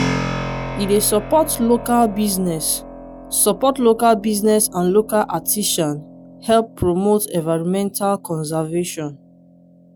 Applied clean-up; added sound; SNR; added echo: none; Keyboard (musical); 12 dB; none.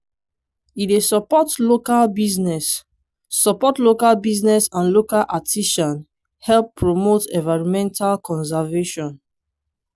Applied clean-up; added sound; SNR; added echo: none; none; none; none.